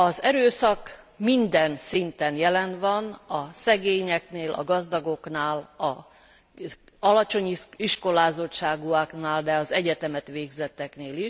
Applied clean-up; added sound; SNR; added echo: none; none; none; none.